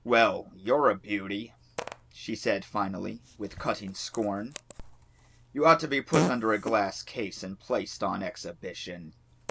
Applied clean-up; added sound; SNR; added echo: none; Fart; 10 dB; none.